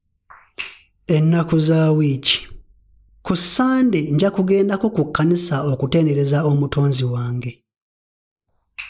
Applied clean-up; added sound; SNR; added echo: neural mask model Resemble Enhance denoiser.